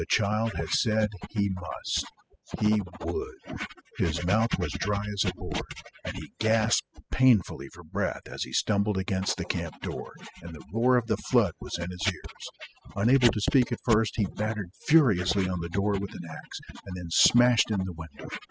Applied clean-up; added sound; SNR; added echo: classical method spectral subtraction.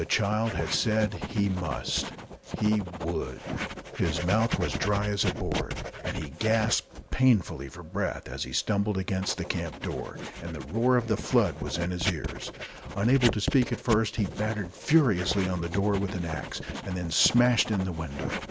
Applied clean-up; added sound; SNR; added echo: none; Writing; 8 dB; none.